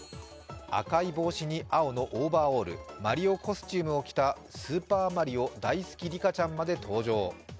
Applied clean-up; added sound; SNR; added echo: none; none; none; none.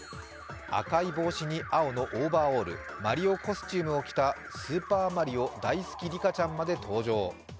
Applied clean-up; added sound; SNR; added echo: none; Alarm; 14 dB; none.